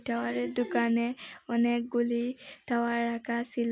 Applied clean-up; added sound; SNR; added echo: none; none; none; none.